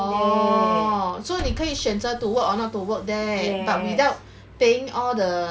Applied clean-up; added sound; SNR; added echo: none; Liquid; 15 dB; none.